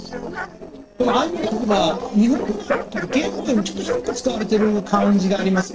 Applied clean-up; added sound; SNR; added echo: neural separator model SepFormer DNS4.